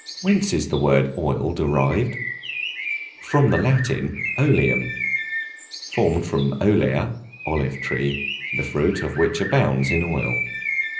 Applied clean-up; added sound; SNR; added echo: none; Bird; 8 dB; reverberation time 0.5 s.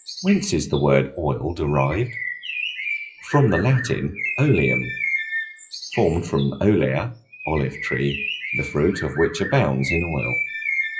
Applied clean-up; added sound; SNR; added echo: classical method WPE with log-MMSE.